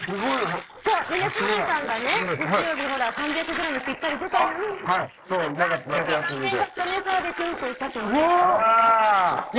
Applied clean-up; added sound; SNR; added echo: neural mask model Resemble Enhance denoiser.